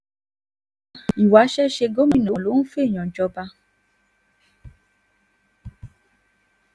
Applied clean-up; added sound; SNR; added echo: none; none; none; none.